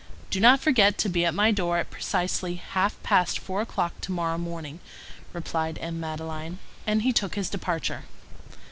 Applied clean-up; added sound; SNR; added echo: none; none; none; none.